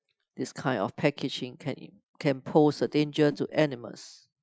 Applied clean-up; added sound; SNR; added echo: classical method Wiener filter.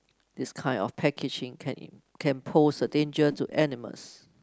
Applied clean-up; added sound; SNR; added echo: none; Whoosh, swoosh, swish; 19 dB; none.